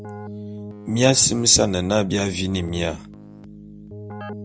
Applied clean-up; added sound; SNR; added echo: none; Keyboard (musical); 15 dB; none.